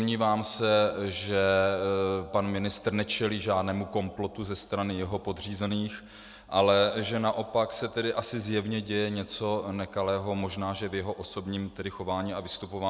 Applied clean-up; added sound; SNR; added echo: none; none; none; none.